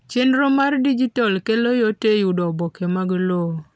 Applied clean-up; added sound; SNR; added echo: none; none; none; none.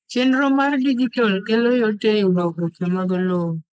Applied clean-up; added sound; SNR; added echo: neural mask model Resemble Enhance denoiser.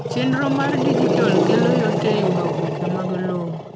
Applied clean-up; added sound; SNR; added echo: none; Growling; -2 dB; none.